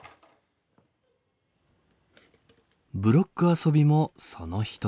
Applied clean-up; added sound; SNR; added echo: none; none; none; none.